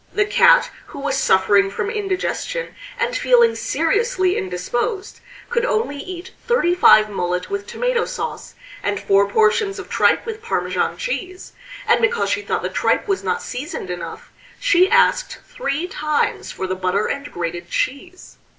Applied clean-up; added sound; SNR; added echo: none; none; none; none.